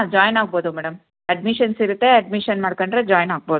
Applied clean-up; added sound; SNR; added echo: none; none; none; none.